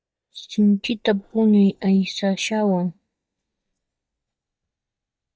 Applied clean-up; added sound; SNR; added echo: neural mask model DeepFilterNet 3.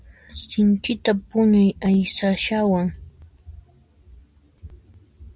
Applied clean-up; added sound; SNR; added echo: none; none; none; none.